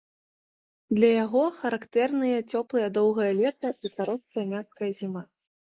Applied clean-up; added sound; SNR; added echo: neural mask model Resemble Enhance denoiser.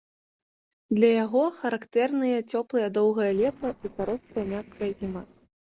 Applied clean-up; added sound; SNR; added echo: neural separator model SepFormer DNS4.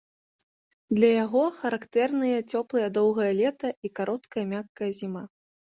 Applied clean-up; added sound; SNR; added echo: none; none; none; none.